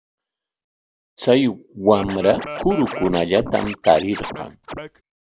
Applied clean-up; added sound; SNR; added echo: none; Scratching (performance technique); 10 dB; none.